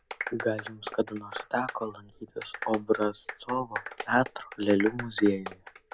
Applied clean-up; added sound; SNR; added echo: none; Clapping; 9 dB; none.